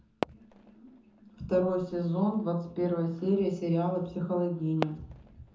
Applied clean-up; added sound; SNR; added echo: none; Fireworks; 13 dB; reverberation time 0.5 s.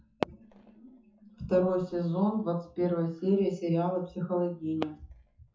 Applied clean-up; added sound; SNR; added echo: classical method WPE with log-MMSE.